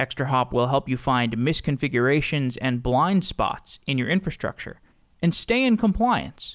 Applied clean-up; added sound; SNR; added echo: none; none; none; none.